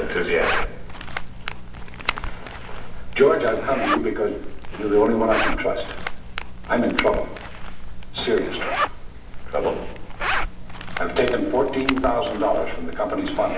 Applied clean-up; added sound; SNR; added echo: none; Zipper (clothing); 3 dB; reverberation time 0.9 s.